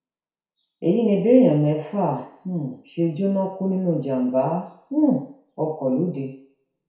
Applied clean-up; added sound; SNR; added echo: none; none; none; reverberation time 0.6 s.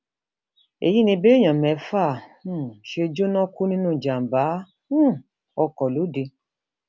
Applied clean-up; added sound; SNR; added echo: none; none; none; none.